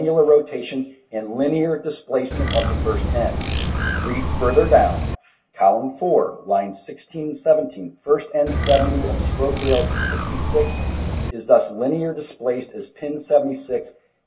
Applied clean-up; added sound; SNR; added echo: none; Bird; 1 dB; reverberation time 0.2 s.